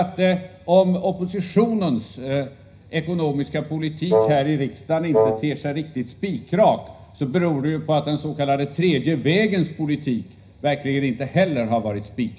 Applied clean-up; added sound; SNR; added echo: none; Wind instrument, woodwind instrument; -1 dB; reverberation time 0.5 s.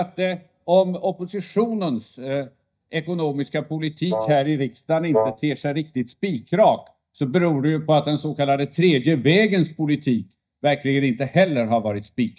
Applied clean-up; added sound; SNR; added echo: neural mask model DeepFilterNet 3.